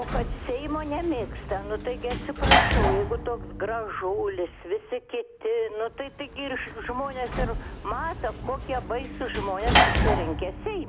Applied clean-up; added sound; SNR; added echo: none; Sliding door / Slam; -2 dB; none.